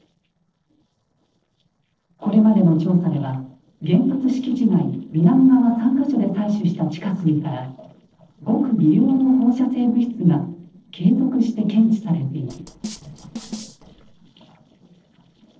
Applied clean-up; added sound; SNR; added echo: neural separator model SepFormer DNS4.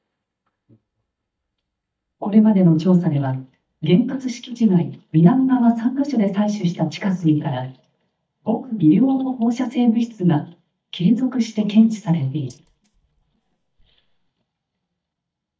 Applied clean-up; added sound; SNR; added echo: neural mask model DeepFilterNet 3.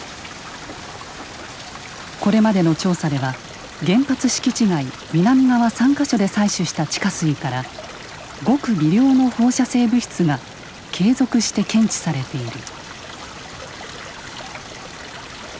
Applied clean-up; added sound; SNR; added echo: none; none; none; none.